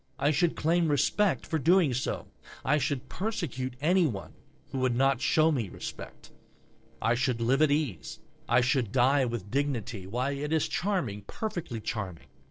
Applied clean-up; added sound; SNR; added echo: neural separator model SepFormer DNS4.